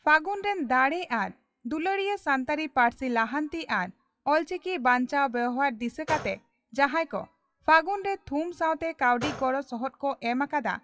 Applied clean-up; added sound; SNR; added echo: classical method WPE with log-MMSE.